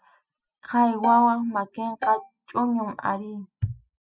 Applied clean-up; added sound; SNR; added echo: classical method spectral subtraction.